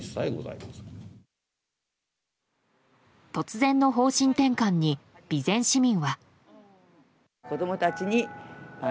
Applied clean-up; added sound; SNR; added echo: none; none; none; none.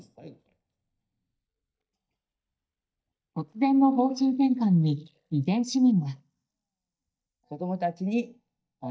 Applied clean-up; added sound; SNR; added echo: neural mask model DeepFilterNet 3.